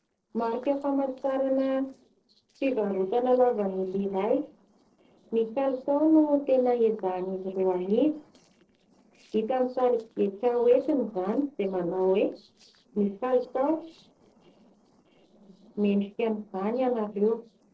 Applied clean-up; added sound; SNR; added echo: neural separator model SepFormer DNS4.